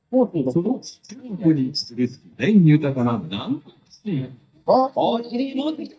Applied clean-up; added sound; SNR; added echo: neural mask model DeepFilterNet 3.